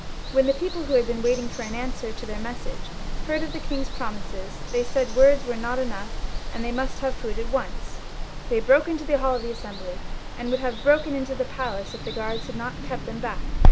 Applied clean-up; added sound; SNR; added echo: none; Water; 0 dB; none.